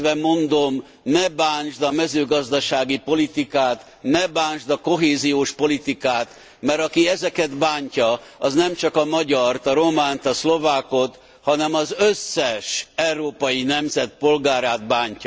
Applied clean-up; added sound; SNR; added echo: none; none; none; none.